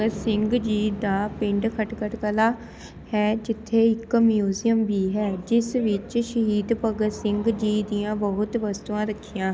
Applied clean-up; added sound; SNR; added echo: none; none; none; none.